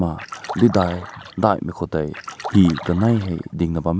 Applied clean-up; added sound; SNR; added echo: none; Splash, splatter; 14 dB; none.